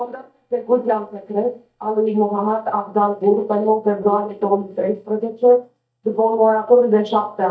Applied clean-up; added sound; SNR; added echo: neural mask model DeepFilterNet 3.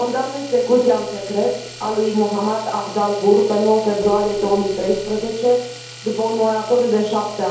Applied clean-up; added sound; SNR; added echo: none; Domestic sounds, home sounds; 18 dB; reverberation time 0.7 s.